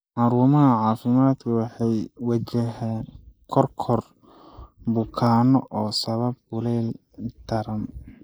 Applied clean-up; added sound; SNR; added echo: neural mask model Resemble Enhance denoiser.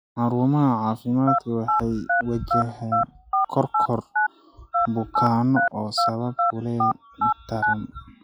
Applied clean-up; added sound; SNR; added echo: classical method log-MMSE.